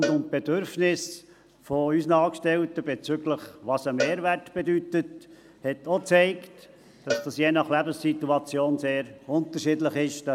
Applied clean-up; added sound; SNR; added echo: none; Cowbell; 13 dB; none.